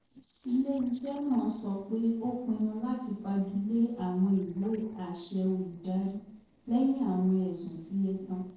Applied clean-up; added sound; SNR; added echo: neural separator model SepFormer DNS4.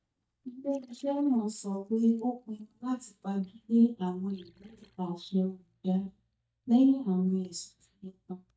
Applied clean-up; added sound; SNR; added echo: neural mask model DeepFilterNet 3.